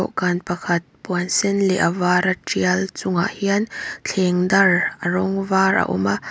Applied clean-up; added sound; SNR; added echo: none; none; none; none.